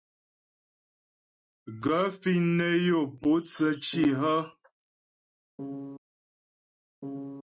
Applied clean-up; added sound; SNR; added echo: neural mask model RNNoise.